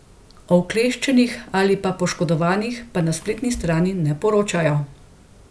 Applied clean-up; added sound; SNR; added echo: none; none; none; none.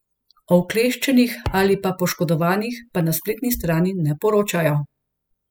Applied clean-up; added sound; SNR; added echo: classical method spectral subtraction.